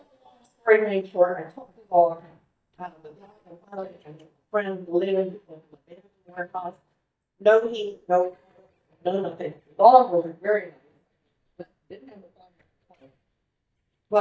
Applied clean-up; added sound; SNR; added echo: neural mask model DeepFilterNet 3.